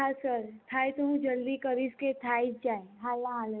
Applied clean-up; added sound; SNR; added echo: none; none; none; none.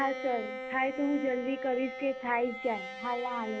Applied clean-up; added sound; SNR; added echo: none; Bowed string instrument; 8 dB; none.